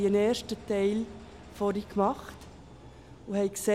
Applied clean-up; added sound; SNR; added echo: none; Engine; 18 dB; none.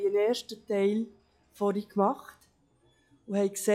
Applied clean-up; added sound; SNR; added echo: classical method log-MMSE.